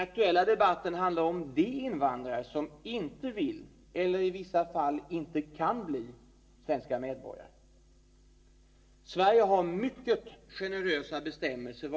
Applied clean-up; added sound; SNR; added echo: none; none; none; reverberation time 0.7 s.